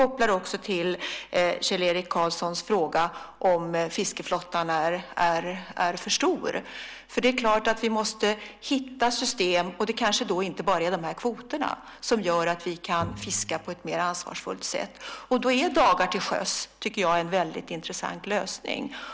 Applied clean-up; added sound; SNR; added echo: none; Bowed string instrument; 15 dB; none.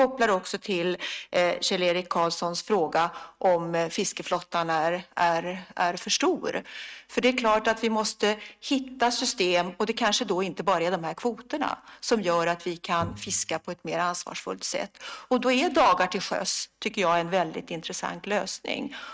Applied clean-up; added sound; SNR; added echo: neural mask model RNNoise.